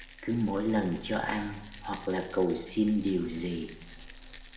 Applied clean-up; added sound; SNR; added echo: none; Rattle; 16 dB; reverberation time 0.9 s.